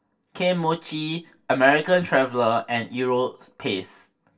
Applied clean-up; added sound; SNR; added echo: none; none; none; reverberation time 0.2 s.